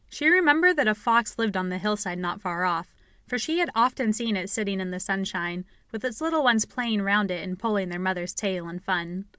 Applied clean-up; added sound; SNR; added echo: none; none; none; none.